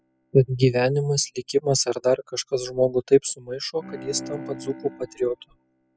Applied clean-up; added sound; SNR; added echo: classical method spectral subtraction.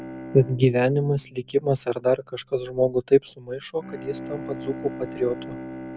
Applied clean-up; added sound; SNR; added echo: none; Bowed string instrument; 14 dB; none.